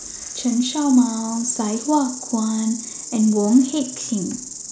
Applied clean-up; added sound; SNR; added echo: none; Insect; 11 dB; none.